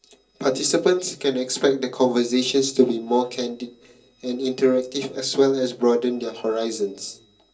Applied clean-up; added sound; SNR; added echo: neural separator model SepFormer DNS4.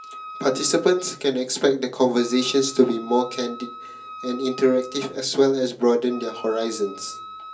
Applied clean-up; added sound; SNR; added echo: none; Wind instrument, woodwind instrument; 17 dB; reverberation time 0.3 s.